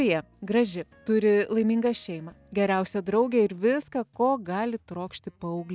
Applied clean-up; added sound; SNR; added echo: none; none; none; none.